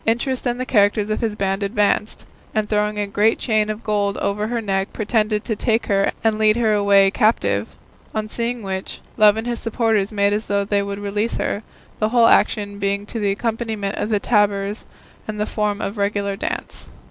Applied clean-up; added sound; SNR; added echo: none; none; none; none.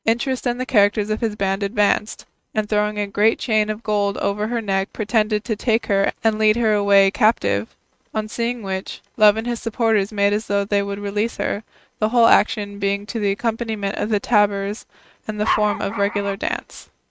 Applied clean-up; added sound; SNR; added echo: neural mask model RNNoise.